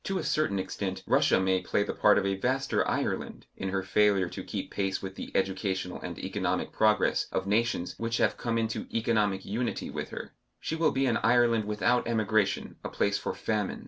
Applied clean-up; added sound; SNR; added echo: none; none; none; none.